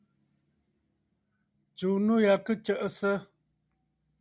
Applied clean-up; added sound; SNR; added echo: none; none; none; none.